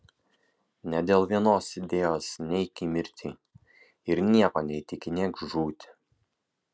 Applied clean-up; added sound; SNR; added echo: none; none; none; none.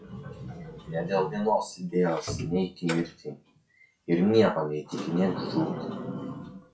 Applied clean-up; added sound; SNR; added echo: classical method WPE with log-MMSE.